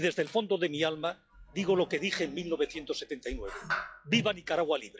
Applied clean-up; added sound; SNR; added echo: classical method log-MMSE.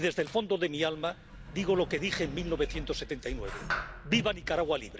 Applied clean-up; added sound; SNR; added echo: none; Sliding door; 9 dB; none.